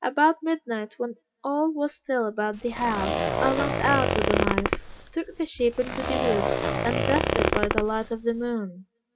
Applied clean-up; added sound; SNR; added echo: none; Zipper (clothing); 0 dB; reverberation time 0.3 s.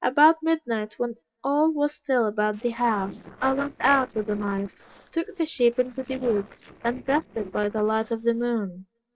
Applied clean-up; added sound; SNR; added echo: neural separator model SepFormer DNS4.